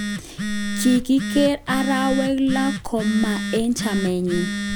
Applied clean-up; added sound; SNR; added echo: none; Telephone; 5 dB; none.